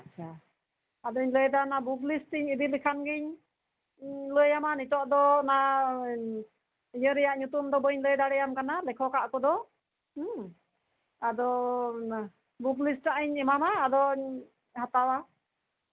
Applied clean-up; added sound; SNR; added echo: none; none; none; none.